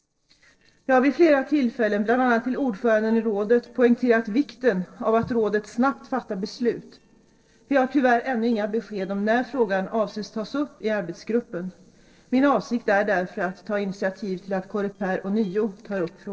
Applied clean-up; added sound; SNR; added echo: neural separator model SepFormer DNS4.